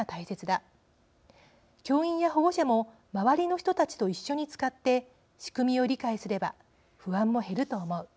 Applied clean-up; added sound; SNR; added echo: none; none; none; none.